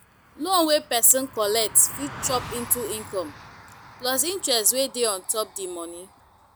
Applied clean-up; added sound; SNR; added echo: none; Car passing by; 18 dB; none.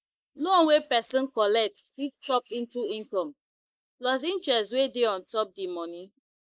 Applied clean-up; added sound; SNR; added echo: neural mask model Resemble Enhance denoiser.